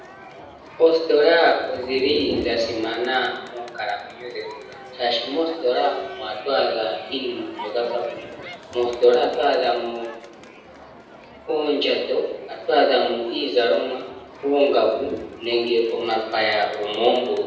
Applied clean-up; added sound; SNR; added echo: none; Crowd; 18 dB; reverberation time 0.8 s.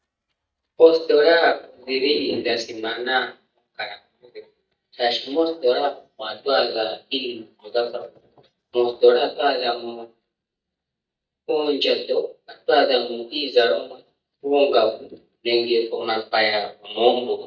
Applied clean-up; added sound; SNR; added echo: neural mask model DeepFilterNet 3.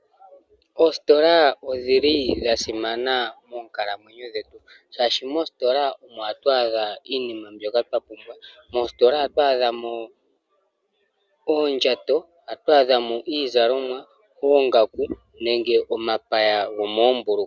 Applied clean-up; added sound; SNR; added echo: none; none; none; none.